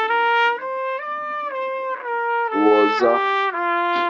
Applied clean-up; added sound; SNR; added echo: none; Trumpet; -4 dB; none.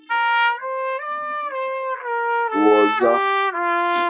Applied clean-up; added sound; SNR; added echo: classical method Wiener filter.